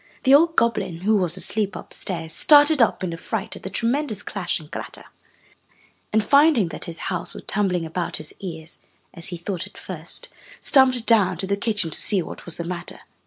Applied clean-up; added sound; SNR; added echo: none; none; none; none.